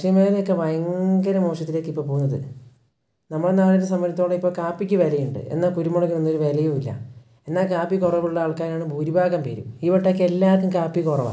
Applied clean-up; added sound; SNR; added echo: none; none; none; none.